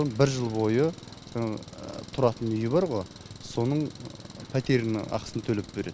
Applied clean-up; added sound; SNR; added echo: none; Engine; 17 dB; none.